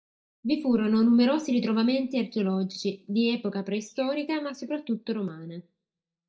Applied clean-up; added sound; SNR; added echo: neural mask model DeepFilterNet 3.